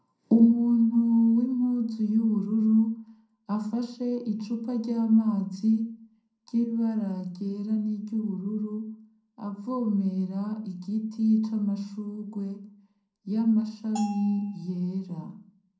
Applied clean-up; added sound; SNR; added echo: none; Bell; 15 dB; reverberation time 0.5 s.